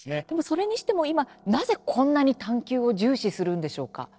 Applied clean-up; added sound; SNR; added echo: neural separator model SepFormer DNS4.